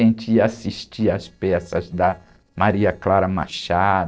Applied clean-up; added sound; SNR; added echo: neural separator model SepFormer DNS4.